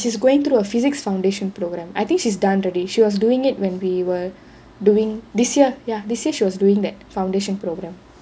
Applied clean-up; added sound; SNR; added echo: none; none; none; none.